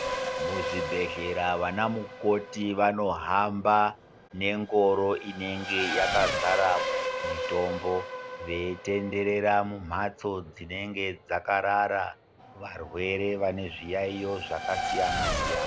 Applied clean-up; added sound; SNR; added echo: none; Race car, auto racing / Accelerating, revving, vroom; 6 dB; none.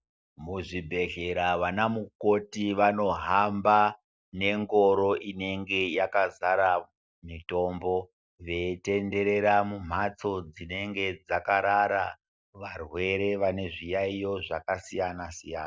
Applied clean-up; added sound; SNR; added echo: none; none; none; none.